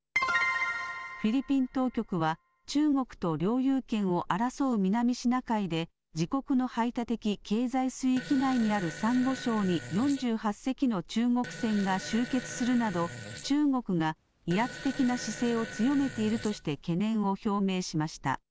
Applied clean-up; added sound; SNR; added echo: none; Fart; 13 dB; none.